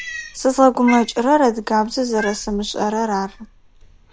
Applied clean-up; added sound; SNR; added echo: none; Cat; 16 dB; none.